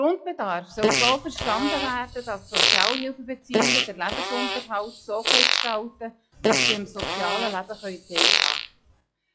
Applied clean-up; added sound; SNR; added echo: classical method log-MMSE.